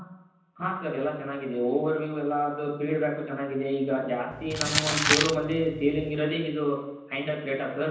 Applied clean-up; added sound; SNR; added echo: none; Crumpling, crinkling; 0 dB; reverberation time 0.9 s.